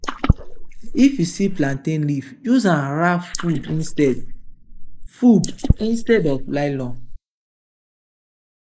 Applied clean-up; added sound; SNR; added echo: neural mask model Resemble Enhance denoiser.